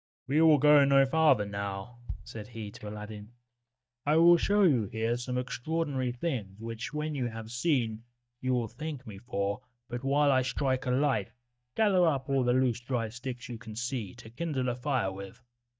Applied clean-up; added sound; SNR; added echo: neural mask model DeepFilterNet 3.